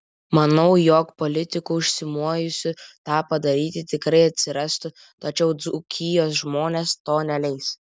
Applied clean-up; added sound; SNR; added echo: none; none; none; none.